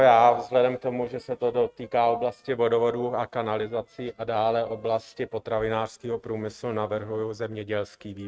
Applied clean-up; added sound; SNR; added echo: neural mask model RNNoise.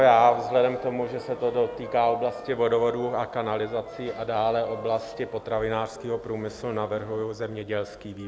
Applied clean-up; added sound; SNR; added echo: none; Wind instrument, woodwind instrument; 19 dB; none.